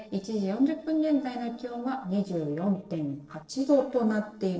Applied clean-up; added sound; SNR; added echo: neural separator model SepFormer DNS4.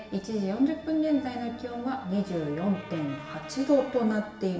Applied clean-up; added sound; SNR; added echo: none; Brass instrument; 19 dB; reverberation time 0.8 s.